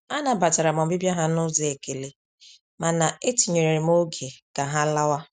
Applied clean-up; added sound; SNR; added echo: none; none; none; none.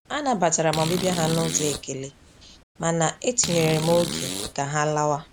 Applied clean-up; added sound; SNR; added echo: none; Fart; 9 dB; none.